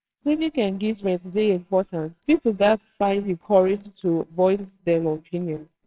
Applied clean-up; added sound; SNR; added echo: neural separator model SepFormer WHAMR!.